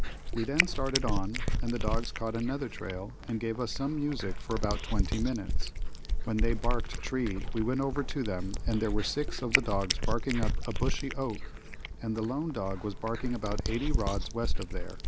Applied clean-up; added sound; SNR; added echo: none; Cat; -3 dB; none.